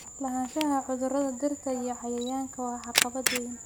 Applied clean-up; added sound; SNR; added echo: none; Camera; 4 dB; none.